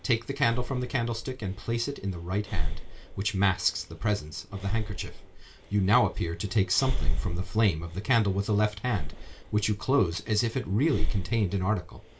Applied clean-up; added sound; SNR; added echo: none; Breathing; 3 dB; reverberation time 0.2 s.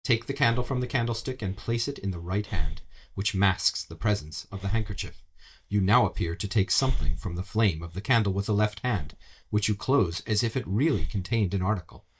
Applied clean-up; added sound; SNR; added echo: neural mask model DeepFilterNet 3.